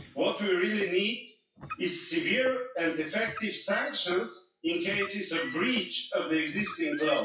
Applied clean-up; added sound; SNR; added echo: classical method WPE with log-MMSE.